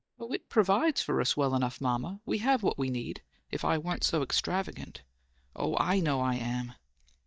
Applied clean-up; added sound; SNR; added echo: neural mask model DeepFilterNet 3.